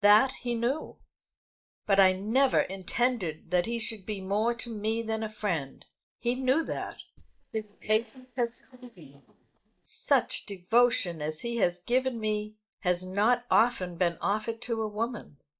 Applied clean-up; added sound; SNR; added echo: neural mask model DeepFilterNet 3.